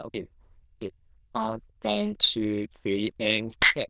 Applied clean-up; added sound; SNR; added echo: neural diffusion model UNIVERSE++.